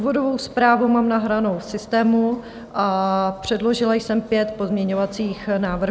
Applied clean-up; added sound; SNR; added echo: none; none; none; none.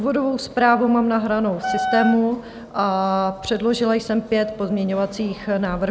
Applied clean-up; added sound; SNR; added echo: none; Wind instrument, woodwind instrument; 5 dB; none.